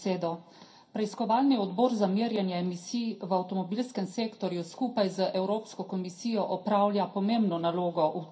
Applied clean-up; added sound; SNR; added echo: none; none; none; reverberation time 0.3 s.